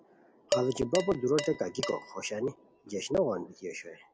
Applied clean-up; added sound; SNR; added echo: none; Dishes, pots, and pans; 7 dB; none.